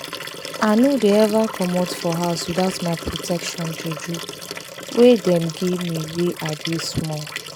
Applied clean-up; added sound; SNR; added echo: none; Liquid; 11 dB; none.